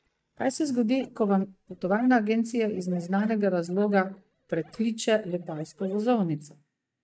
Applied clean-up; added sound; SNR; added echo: neural mask model DeepFilterNet 3.